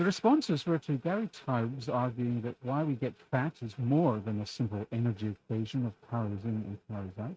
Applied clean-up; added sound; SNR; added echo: neural mask model RNNoise.